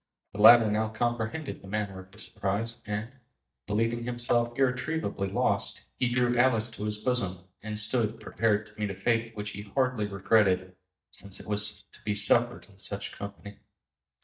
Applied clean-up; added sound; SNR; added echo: neural mask model DeepFilterNet 3.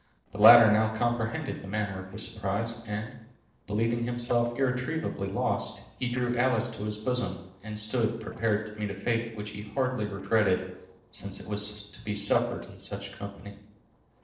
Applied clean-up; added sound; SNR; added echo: neural separator model SepFormer DNS4.